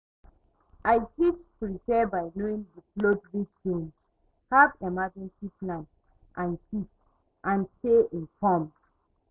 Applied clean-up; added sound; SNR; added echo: none; none; none; none.